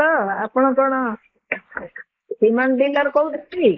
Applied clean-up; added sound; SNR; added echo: neural mask model Resemble Enhance denoiser.